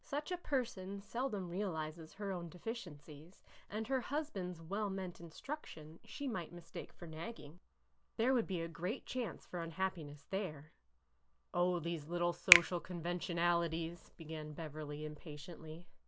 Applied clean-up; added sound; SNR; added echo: none; Finger snapping; -4 dB; none.